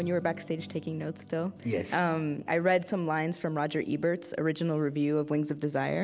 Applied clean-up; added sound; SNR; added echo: none; none; none; none.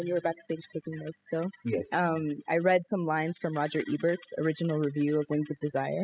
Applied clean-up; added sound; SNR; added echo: classical method spectral subtraction.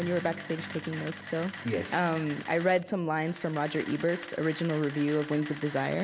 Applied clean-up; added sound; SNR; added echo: none; Camera; 14 dB; none.